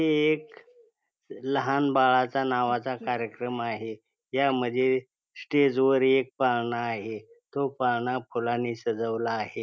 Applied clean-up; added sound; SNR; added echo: none; none; none; none.